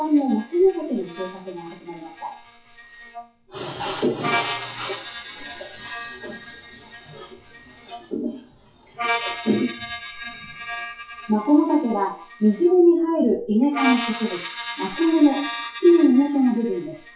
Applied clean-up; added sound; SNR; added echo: classical method WPE with log-MMSE.